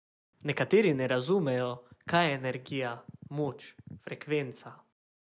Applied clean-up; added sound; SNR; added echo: none; none; none; none.